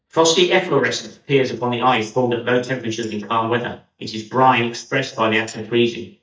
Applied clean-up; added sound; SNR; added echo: neural mask model DeepFilterNet 3.